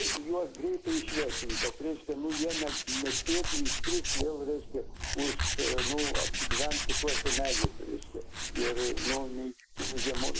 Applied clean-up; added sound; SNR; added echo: neural mask model Resemble Enhance denoiser.